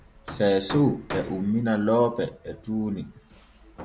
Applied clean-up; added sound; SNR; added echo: none; Hammer; 15 dB; none.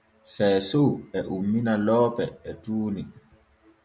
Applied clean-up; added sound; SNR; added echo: none; none; none; none.